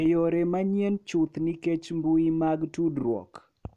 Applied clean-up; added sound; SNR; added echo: none; none; none; none.